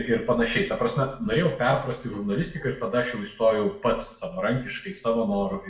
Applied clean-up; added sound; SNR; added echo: none; none; none; reverberation time 0.5 s.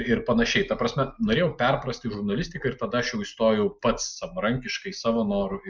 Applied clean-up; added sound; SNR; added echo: none; none; none; none.